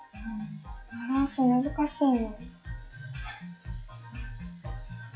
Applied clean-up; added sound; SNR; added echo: classical method WPE with log-MMSE.